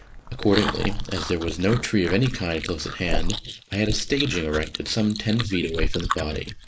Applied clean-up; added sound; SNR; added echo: neural mask model Resemble Enhance denoiser.